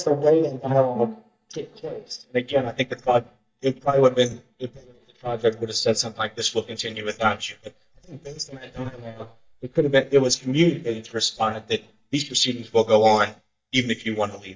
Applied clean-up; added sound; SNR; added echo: neural mask model DeepFilterNet 3.